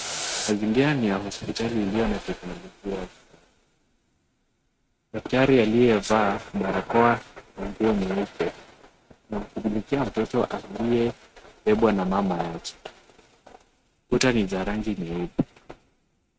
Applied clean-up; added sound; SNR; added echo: neural mask model RNNoise.